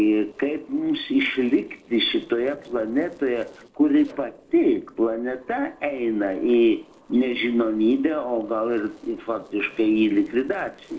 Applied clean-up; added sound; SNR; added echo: neural separator model SepFormer DNS4.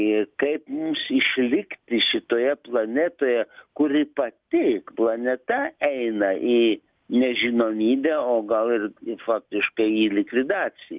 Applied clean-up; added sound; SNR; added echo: none; none; none; none.